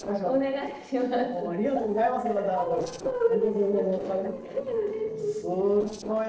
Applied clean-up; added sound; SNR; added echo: neural separator model SepFormer DNS4.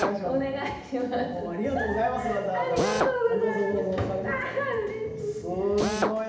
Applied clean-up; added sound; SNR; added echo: none; Drill; 8 dB; reverberation time 0.8 s.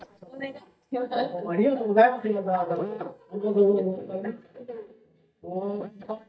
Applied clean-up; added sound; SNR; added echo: neural mask model DeepFilterNet 3.